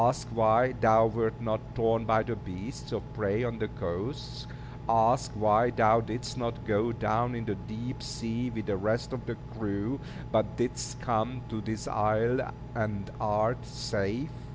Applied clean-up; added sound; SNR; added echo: none; Engine; 12 dB; none.